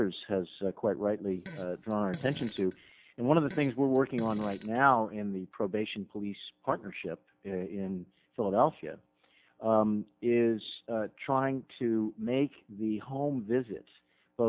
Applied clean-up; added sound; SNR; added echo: none; Fart; 15 dB; none.